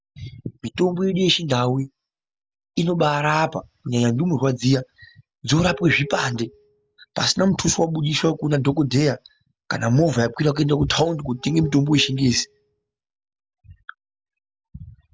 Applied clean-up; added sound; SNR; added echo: none; Glass; 16 dB; none.